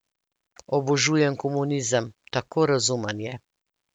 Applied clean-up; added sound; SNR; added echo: none; none; none; none.